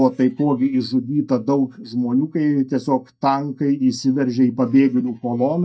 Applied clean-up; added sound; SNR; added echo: neural mask model DeepFilterNet 3.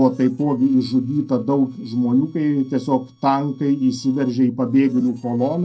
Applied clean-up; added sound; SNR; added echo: neural separator model SepFormer DNS4.